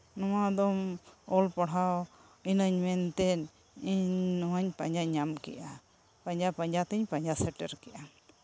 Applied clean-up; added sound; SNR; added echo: none; none; none; none.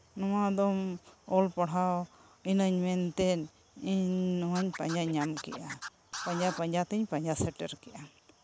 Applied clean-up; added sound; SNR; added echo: none; Scratching (performance technique); 12 dB; none.